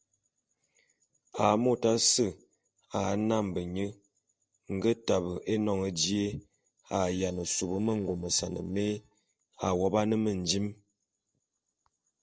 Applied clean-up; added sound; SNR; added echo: neural separator model SepFormer DNS4.